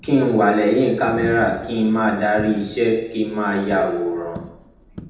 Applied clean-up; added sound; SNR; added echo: none; Coin (dropping); 17 dB; reverberation time 0.8 s.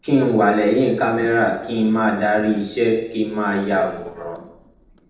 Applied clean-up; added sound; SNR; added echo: neural separator model SepFormer DNS4.